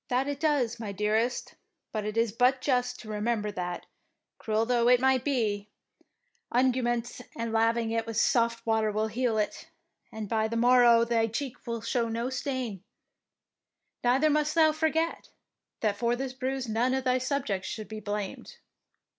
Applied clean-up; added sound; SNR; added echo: none; none; none; none.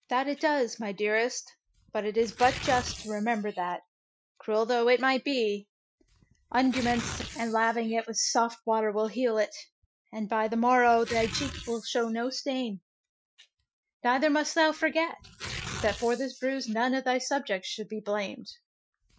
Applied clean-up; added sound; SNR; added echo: classical method Wiener filter.